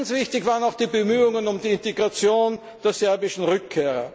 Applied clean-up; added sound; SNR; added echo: none; none; none; none.